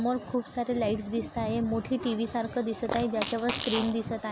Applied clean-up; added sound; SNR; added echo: none; Fart; 6 dB; none.